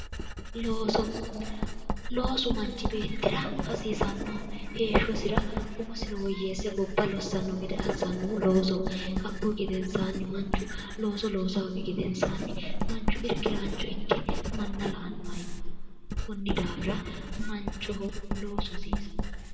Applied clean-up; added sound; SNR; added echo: none; Writing; 1 dB; reverberation time 2.1 s.